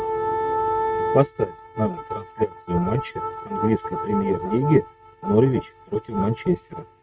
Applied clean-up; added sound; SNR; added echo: neural mask model RNNoise.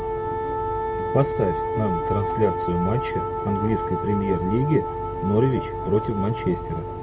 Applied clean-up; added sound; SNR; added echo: none; Wind instrument, woodwind instrument; 3 dB; none.